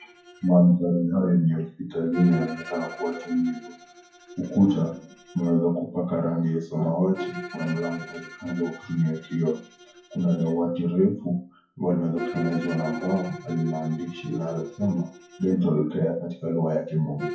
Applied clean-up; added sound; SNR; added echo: classical method WPE with log-MMSE.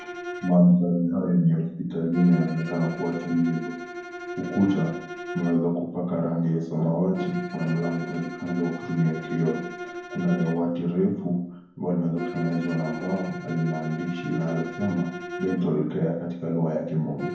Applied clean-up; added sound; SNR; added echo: none; Bowed string instrument; 12 dB; reverberation time 0.9 s.